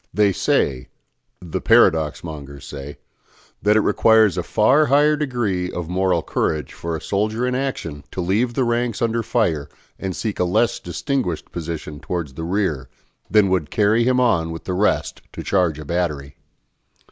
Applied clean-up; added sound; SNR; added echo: none; none; none; none.